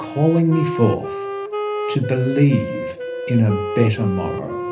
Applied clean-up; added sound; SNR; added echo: none; Wind instrument, woodwind instrument; 7 dB; reverberation time 0.3 s.